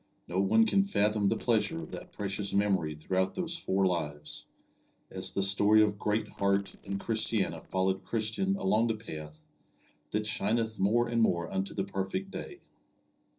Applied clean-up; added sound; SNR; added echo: neural separator model SepFormer DNS4.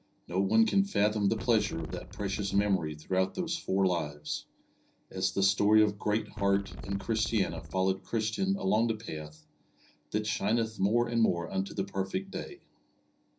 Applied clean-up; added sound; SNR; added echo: none; Wind; 10 dB; reverberation time 0.5 s.